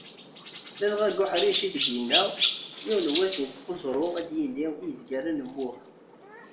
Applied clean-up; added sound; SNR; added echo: none; Chirp, tweet; 4 dB; reverberation time 0.4 s.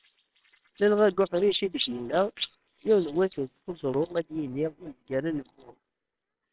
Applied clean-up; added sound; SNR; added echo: neural separator model SepFormer WHAMR!.